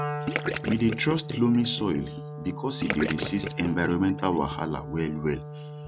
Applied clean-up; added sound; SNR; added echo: none; Gurgling / Liquid + Wind instrument, woodwind instrument; 6 dB; none.